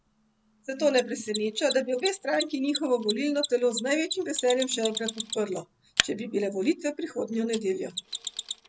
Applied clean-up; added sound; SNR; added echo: none; Mechanisms; 8 dB; none.